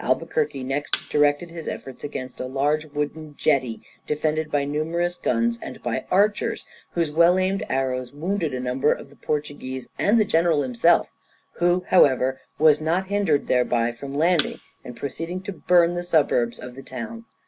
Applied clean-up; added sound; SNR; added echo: none; Thump, thud; 13 dB; none.